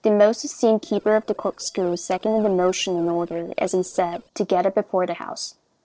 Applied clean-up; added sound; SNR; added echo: neural separator model SepFormer DNS4.